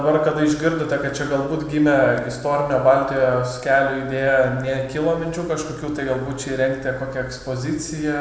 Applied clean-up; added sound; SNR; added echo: none; none; none; none.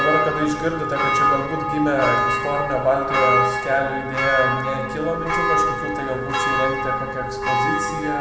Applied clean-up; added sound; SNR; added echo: none; Church bell; -2 dB; none.